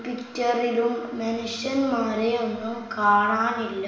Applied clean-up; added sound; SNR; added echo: none; none; none; reverberation time 0.9 s.